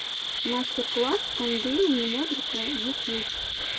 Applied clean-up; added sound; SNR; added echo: neural mask model Resemble Enhance denoiser.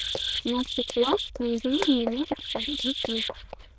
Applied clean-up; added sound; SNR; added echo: neural diffusion model UNIVERSE++.